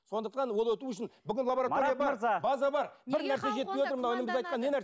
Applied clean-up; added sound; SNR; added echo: none; none; none; none.